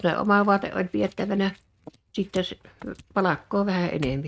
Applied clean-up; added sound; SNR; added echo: neural mask model RNNoise.